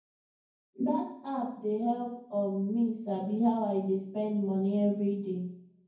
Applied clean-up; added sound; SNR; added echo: none; none; none; reverberation time 0.9 s.